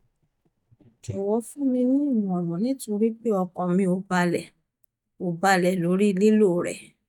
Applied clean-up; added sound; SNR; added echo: neural mask model DeepFilterNet 3.